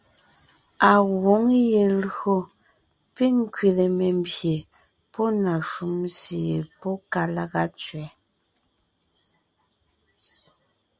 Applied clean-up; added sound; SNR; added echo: none; none; none; none.